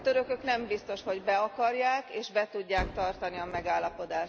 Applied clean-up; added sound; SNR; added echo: none; Gunshot, gunfire; 15 dB; none.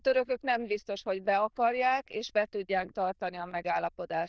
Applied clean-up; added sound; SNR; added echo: neural diffusion model UNIVERSE++.